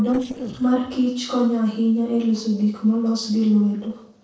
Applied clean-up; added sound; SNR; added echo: neural separator model SepFormer DNS4.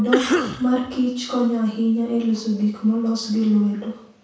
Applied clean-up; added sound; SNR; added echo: none; Cough; 4 dB; reverberation time 0.6 s.